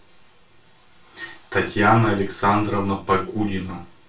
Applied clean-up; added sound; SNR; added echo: none; none; none; reverberation time 0.2 s.